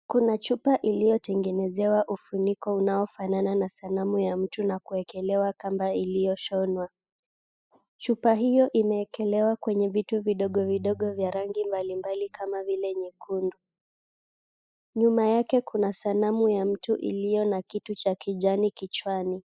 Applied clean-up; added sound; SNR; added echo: classical method spectral subtraction.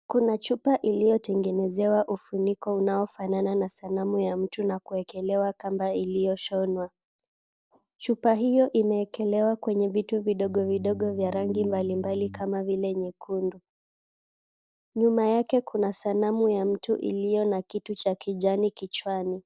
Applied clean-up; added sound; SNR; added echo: neural separator model SepFormer DNS4.